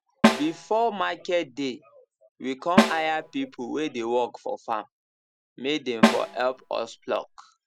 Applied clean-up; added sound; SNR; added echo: none; Snare drum; -3 dB; none.